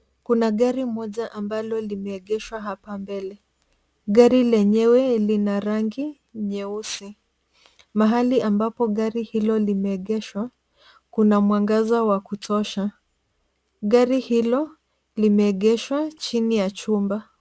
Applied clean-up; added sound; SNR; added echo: none; none; none; none.